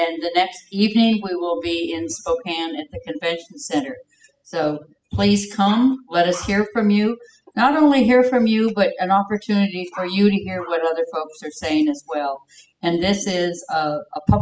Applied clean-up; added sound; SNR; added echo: classical method spectral subtraction.